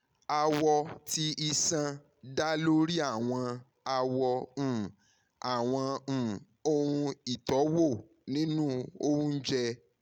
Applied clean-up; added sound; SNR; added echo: none; none; none; none.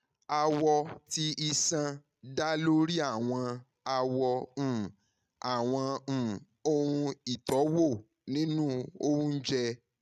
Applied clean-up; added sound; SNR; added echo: neural mask model RNNoise.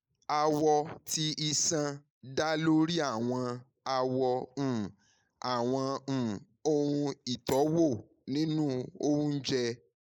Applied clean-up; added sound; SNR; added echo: neural mask model Resemble Enhance denoiser.